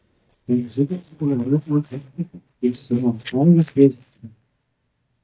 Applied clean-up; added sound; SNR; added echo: neural mask model DeepFilterNet 3.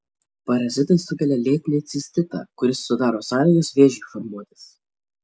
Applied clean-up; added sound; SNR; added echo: none; none; none; none.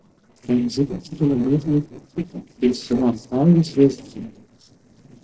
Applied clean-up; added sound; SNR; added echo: neural separator model SepFormer DNS4.